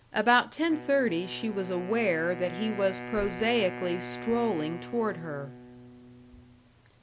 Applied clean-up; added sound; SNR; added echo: none; Wind instrument, woodwind instrument; 12 dB; none.